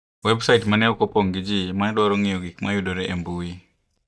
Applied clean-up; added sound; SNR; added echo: neural mask model DeepFilterNet 3.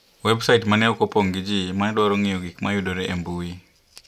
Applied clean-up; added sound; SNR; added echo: none; none; none; none.